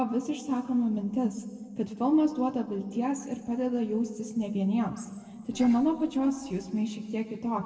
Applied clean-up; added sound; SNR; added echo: neural separator model SepFormer DNS4.